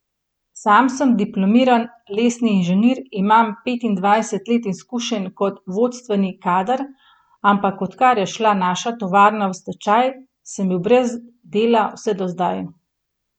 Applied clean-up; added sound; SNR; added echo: none; none; none; none.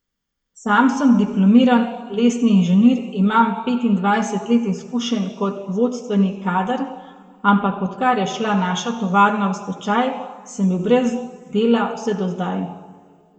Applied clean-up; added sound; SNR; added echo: none; none; none; reverberation time 1.7 s.